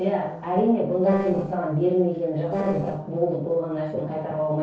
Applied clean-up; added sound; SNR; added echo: neural separator model SepFormer DNS4.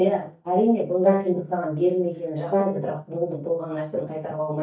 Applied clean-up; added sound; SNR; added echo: neural mask model DeepFilterNet 3.